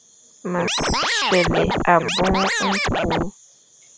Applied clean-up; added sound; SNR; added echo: none; Scratching (performance technique); -2 dB; none.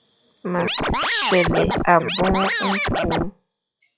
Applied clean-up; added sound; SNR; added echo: classical method log-MMSE.